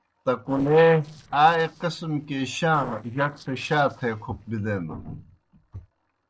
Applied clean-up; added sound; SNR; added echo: neural separator model SepFormer DNS4.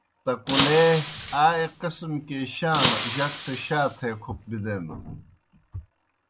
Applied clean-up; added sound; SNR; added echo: none; Shatter; 0 dB; none.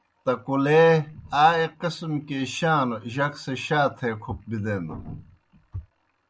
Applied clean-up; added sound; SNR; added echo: none; none; none; none.